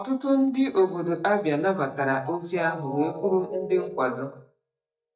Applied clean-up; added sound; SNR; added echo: neural mask model DeepFilterNet 3.